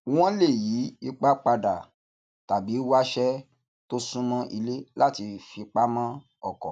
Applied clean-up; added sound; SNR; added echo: none; none; none; none.